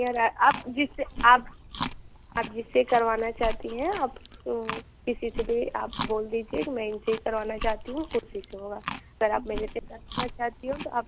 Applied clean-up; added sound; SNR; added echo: none; Chewing, mastication; 10 dB; none.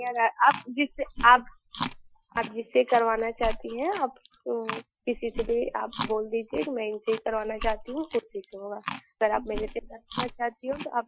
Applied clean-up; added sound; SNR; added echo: classical method Wiener filter.